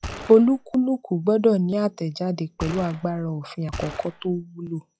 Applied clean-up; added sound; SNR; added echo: classical method log-MMSE.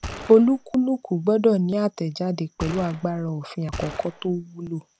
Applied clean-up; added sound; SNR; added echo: none; Gunshot, gunfire; 13 dB; none.